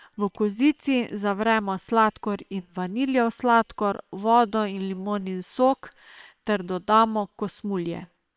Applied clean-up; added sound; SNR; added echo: neural separator model SepFormer WHAM!.